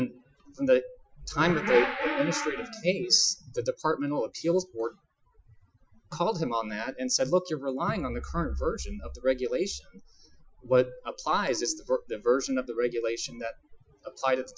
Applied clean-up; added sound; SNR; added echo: classical method Wiener filter.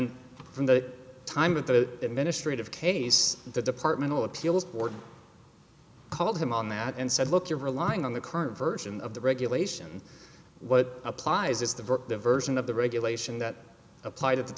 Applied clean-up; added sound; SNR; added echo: none; none; none; none.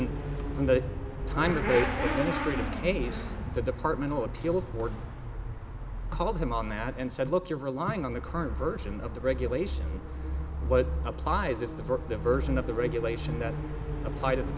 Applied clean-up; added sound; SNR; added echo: none; Motorcycle / Accelerating, revving, vroom; 2 dB; none.